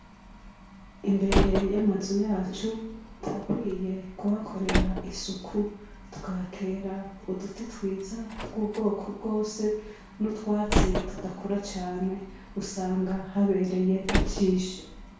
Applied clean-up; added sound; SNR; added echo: none; Slam; 3 dB; reverberation time 0.6 s.